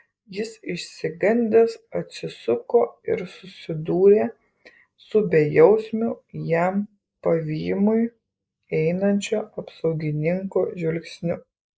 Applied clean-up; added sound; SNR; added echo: neural mask model Resemble Enhance denoiser.